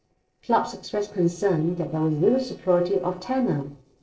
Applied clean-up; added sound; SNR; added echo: neural separator model SepFormer DNS4.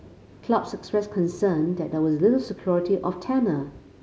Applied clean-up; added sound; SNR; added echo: none; none; none; none.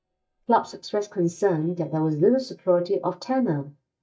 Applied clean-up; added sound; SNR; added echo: neural mask model DeepFilterNet 3.